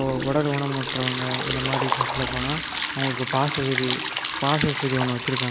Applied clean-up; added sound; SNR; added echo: none; Liquid; 2 dB; none.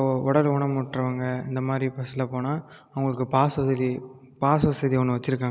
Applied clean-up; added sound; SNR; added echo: none; none; none; none.